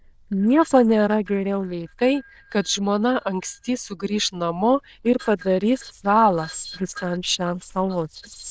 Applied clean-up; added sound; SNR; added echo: neural diffusion model UNIVERSE++.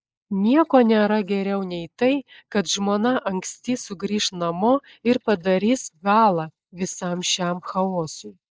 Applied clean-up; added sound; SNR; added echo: neural mask model Resemble Enhance denoiser.